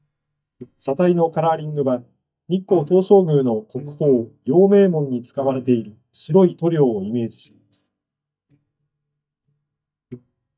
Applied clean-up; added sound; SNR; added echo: neural mask model DeepFilterNet 3.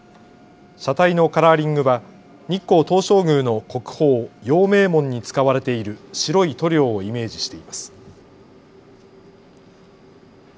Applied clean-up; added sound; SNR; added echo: none; none; none; none.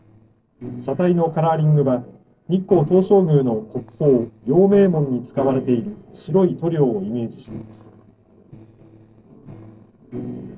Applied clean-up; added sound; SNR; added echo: neural separator model SepFormer DNS4.